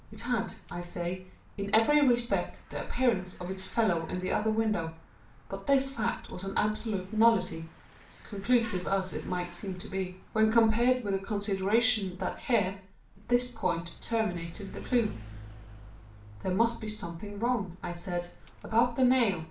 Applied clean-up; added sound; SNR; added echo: none; Mechanisms / Bicycle; 19 dB; reverberation time 0.4 s.